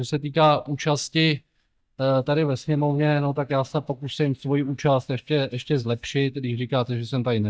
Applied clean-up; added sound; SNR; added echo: neural mask model DeepFilterNet 3.